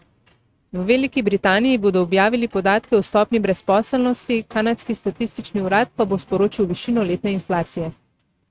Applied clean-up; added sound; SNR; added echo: neural mask model RNNoise.